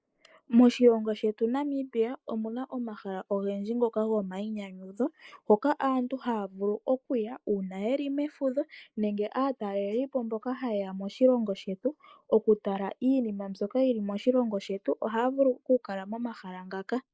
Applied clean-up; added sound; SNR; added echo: neural mask model Resemble Enhance denoiser.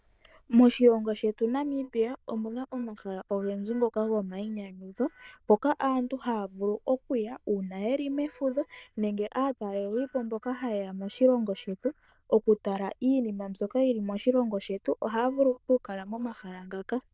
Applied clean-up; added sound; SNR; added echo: neural diffusion model UNIVERSE++.